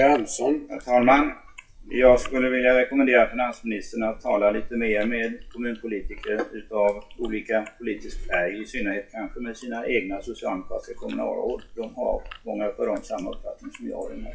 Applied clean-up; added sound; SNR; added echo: classical method WPE with log-MMSE.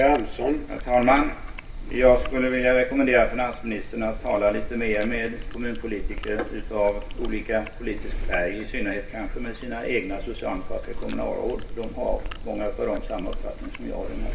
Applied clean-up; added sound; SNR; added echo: none; Chewing, mastication; 5 dB; reverberation time 0.2 s.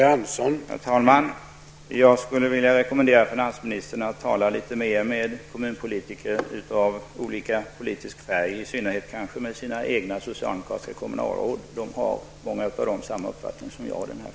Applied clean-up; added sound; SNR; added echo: none; none; none; none.